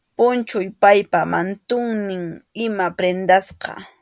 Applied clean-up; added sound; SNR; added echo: none; none; none; none.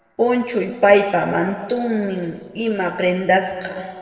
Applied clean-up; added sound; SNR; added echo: neural separator model SepFormer DNS4.